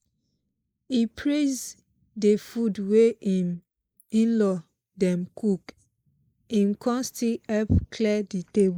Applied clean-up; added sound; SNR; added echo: neural mask model Resemble Enhance denoiser.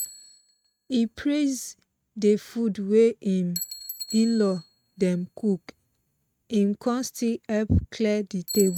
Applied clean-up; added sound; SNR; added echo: neural mask model RNNoise.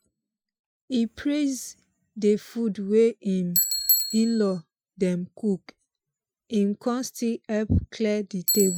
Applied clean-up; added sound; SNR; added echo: classical method Wiener filter.